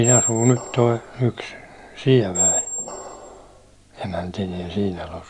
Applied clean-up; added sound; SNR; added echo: none; Squeak; 4 dB; none.